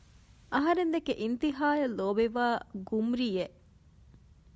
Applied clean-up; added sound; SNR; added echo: none; none; none; none.